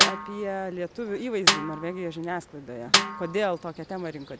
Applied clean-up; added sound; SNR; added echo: none; Snare drum; -3 dB; none.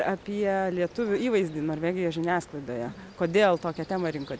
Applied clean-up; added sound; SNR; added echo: none; none; none; none.